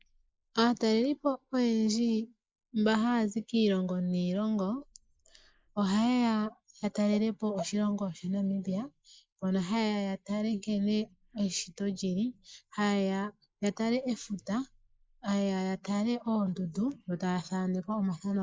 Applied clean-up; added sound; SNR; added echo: neural mask model Resemble Enhance denoiser.